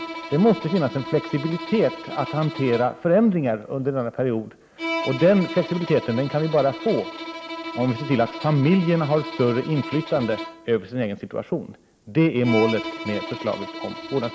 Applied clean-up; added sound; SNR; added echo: none; Bowed string instrument; 11 dB; none.